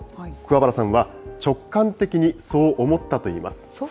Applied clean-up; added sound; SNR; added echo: none; none; none; none.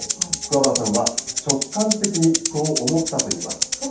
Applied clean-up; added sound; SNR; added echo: none; Rattle (instrument); 2 dB; reverberation time 0.7 s.